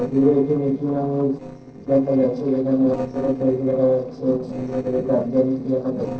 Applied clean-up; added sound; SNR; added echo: neural separator model SepFormer DNS4.